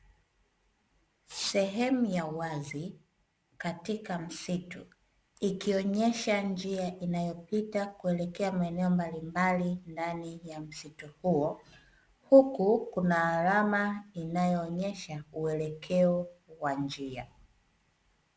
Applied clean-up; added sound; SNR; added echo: none; none; none; none.